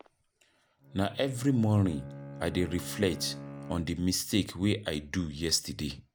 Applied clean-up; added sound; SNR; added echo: none; Bowed string instrument; 15 dB; none.